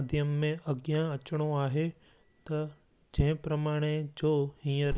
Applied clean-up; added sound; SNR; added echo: none; Alarm; 16 dB; none.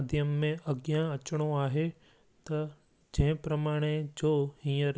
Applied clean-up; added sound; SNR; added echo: none; none; none; none.